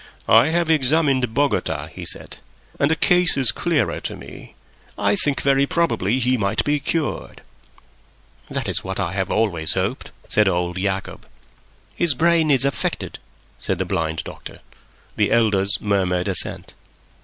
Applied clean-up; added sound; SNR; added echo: none; none; none; none.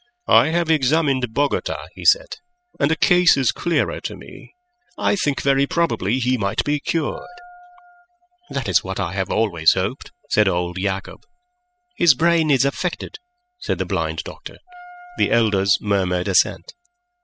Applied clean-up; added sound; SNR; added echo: classical method spectral subtraction.